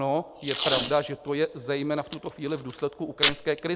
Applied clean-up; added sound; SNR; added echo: none; Packing tape, duct tape; 1 dB; none.